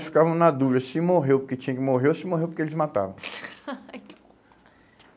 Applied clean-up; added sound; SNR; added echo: none; none; none; none.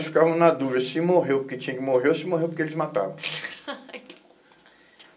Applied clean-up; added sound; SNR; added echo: none; none; none; reverberation time 0.2 s.